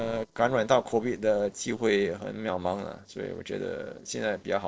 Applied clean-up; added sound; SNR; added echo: neural separator model SepFormer DNS4.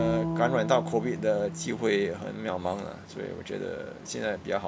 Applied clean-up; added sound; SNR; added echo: none; Bowed string instrument; 7 dB; none.